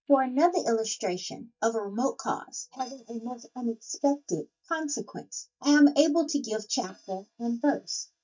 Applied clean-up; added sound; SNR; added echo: neural mask model DeepFilterNet 3.